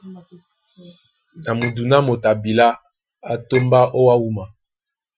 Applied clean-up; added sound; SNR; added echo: classical method Wiener filter.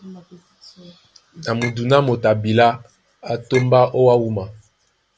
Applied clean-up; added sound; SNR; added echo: none; Chink, clink; 14 dB; none.